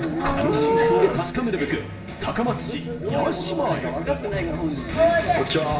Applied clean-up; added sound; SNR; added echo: none; Livestock, farm animals, working animals; 6 dB; reverberation time 0.9 s.